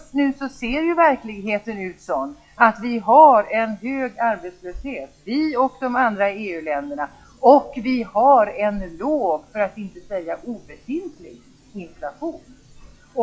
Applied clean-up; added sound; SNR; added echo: classical method log-MMSE.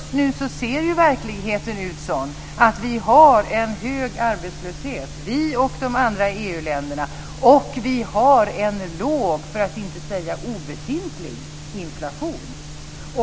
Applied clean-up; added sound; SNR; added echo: none; none; none; none.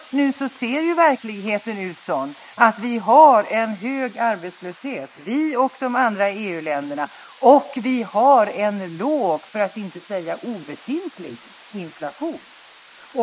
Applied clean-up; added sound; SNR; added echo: neural mask model Resemble Enhance denoiser.